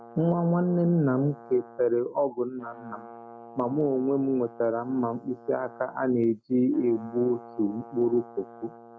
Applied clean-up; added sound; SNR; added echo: none; Brass instrument; 20 dB; none.